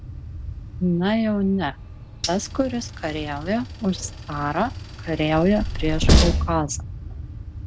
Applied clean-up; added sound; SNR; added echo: none; Train; 1 dB; none.